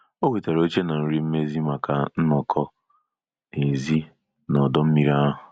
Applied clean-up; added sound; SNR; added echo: none; none; none; none.